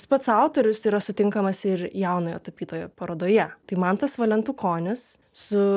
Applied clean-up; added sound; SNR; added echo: none; none; none; none.